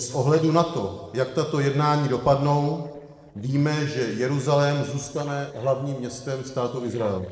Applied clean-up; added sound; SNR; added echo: neural separator model SepFormer DNS4.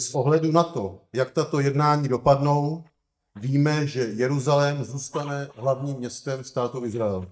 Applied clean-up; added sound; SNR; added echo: neural mask model DeepFilterNet 3.